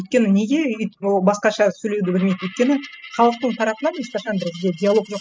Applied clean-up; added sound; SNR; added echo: classical method spectral subtraction.